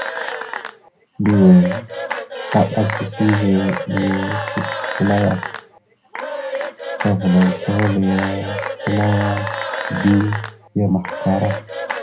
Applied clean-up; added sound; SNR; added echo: none; Applause / Cheering / Clapping; 7 dB; reverberation time 0.4 s.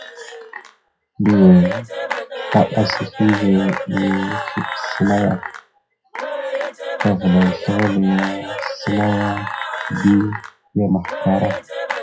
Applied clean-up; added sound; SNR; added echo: classical method WPE with log-MMSE.